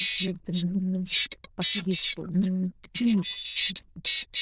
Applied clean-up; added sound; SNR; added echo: neural diffusion model UNIVERSE++.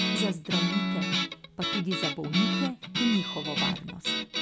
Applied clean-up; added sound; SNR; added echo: none; Guitar; -2 dB; none.